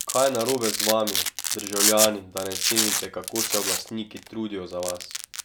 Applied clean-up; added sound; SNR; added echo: none; Domestic sounds, home sounds; 0 dB; none.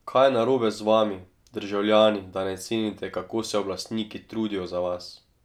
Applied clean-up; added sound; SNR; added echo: none; none; none; none.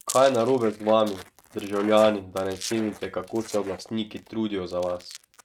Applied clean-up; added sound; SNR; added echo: neural mask model RNNoise.